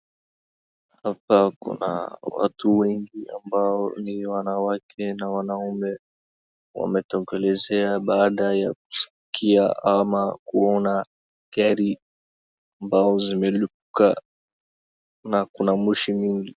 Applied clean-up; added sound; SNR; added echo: none; none; none; none.